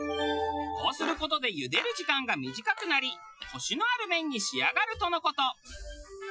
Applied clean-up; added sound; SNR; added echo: classical method Wiener filter.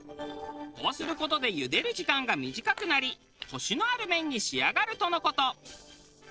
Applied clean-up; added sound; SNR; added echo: neural separator model SepFormer DNS4.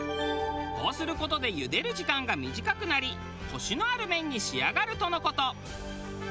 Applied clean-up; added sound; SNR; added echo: none; none; none; none.